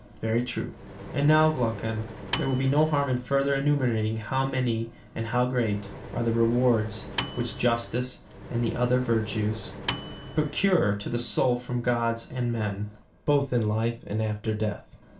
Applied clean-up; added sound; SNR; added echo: none; Microwave oven; 11 dB; reverberation time 0.3 s.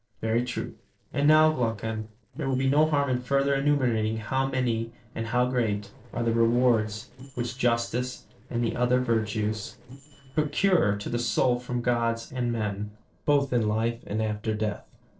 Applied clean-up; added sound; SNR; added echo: neural separator model SepFormer DNS4.